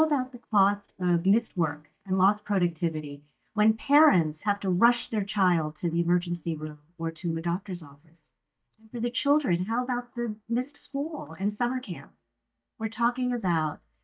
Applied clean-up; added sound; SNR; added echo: neural mask model DeepFilterNet 3.